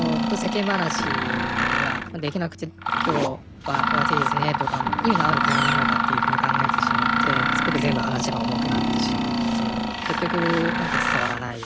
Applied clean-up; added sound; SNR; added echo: none; Mechanisms; -4 dB; none.